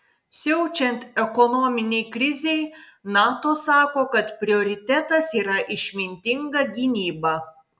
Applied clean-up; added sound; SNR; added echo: none; none; none; none.